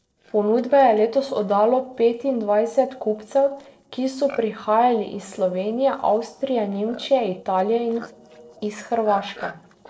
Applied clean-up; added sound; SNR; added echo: neural separator model SepFormer DNS4.